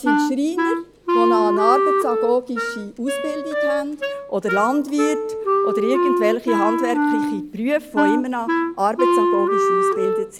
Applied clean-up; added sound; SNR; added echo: none; Wind instrument, woodwind instrument; -3 dB; none.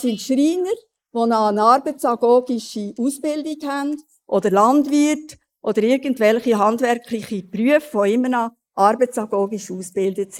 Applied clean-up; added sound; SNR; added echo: neural mask model Resemble Enhance denoiser.